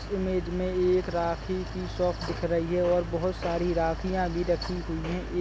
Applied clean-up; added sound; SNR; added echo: none; Mechanical fan; 8 dB; none.